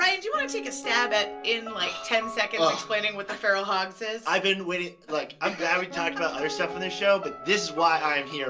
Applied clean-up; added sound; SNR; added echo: none; Piano; 13 dB; reverberation time 0.2 s.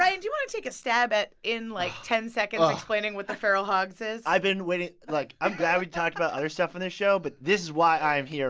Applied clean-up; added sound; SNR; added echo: none; none; none; none.